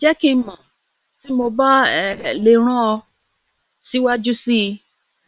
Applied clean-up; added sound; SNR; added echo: neural separator model SepFormer WHAM!.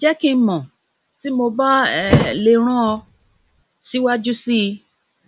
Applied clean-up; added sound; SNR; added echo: none; Thump, thud; 3 dB; none.